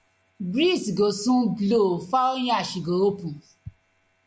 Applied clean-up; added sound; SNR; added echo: none; none; none; none.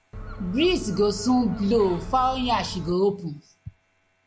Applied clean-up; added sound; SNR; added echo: none; Gull, seagull; 12 dB; none.